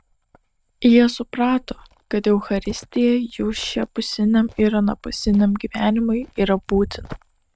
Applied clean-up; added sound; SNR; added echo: neural mask model RNNoise.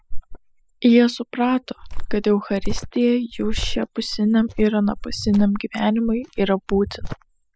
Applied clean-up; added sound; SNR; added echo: classical method spectral subtraction.